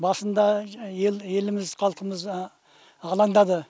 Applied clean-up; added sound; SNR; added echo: none; none; none; none.